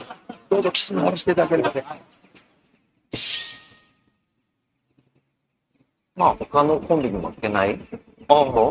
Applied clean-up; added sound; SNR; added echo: neural mask model RNNoise.